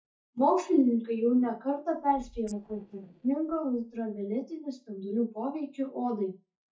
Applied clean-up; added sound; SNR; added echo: neural mask model DeepFilterNet 3.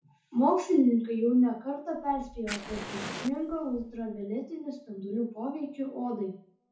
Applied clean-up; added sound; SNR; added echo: none; Fire; 12 dB; reverberation time 0.6 s.